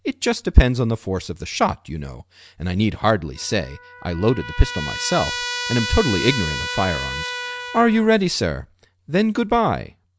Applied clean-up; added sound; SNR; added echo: none; Trumpet; 11 dB; none.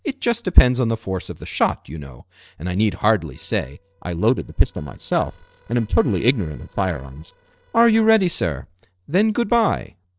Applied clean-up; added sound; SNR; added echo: neural separator model SepFormer DNS4.